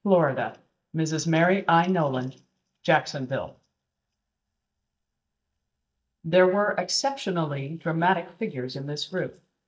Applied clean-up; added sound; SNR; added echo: neural mask model DeepFilterNet 3.